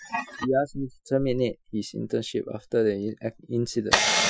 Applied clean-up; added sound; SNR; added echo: classical method Wiener filter.